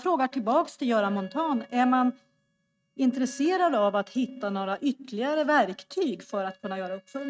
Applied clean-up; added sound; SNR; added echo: neural mask model RNNoise.